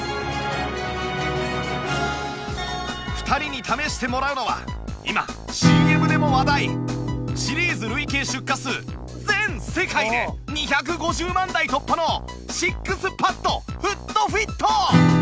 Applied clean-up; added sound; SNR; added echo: none; Acoustic guitar / Strum; 3 dB; none.